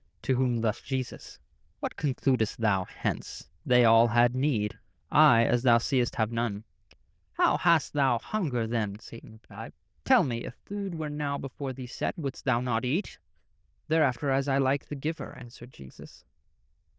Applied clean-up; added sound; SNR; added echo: neural diffusion model UNIVERSE++.